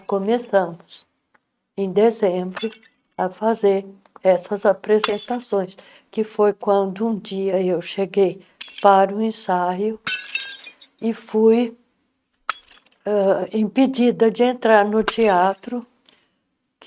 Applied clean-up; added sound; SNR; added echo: neural mask model RNNoise.